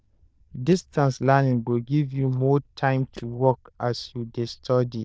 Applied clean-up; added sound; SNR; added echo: neural diffusion model UNIVERSE++.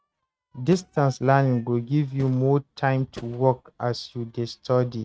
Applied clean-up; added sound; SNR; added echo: neural mask model RNNoise.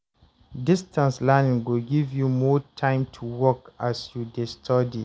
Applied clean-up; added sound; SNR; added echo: none; none; none; none.